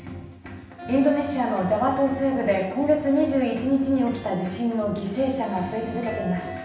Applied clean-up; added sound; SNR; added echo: none; Wind instrument, woodwind instrument; 18 dB; reverberation time 0.9 s.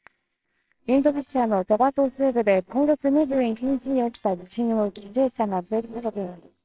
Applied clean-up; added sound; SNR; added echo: neural separator model SepFormer WHAMR!.